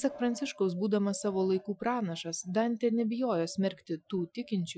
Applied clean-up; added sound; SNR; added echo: classical method Wiener filter.